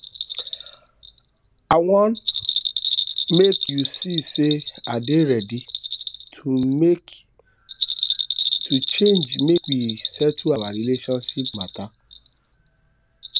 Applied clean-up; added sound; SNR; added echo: none; Bell; 5 dB; none.